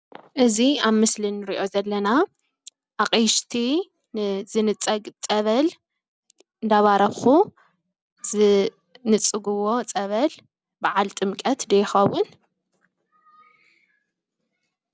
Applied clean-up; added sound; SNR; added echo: none; none; none; none.